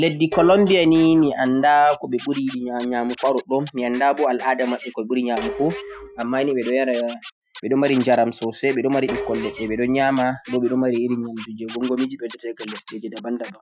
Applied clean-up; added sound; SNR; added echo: classical method Wiener filter.